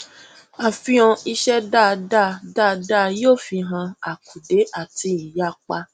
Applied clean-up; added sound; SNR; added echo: none; none; none; none.